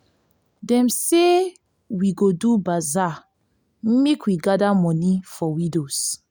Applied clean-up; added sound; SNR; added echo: none; none; none; none.